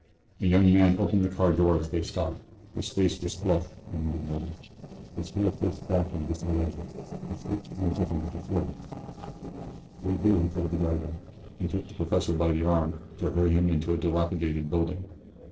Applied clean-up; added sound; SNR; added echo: neural separator model SepFormer DNS4.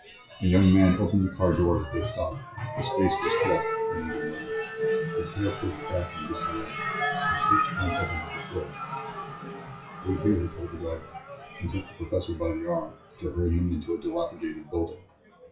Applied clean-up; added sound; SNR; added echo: classical method WPE with log-MMSE.